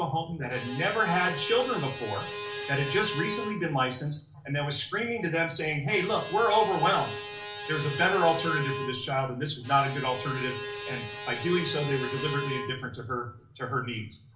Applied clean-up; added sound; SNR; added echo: none; Bowed string instrument; 8 dB; reverberation time 0.4 s.